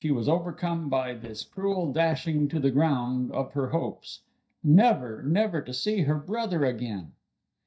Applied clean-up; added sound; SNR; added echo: neural mask model DeepFilterNet 3.